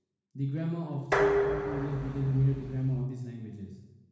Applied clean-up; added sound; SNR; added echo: none; Dishes, pots, and pans; 0 dB; reverberation time 1.1 s.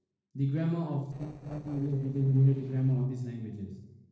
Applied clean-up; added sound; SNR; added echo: neural separator model SepFormer DNS4.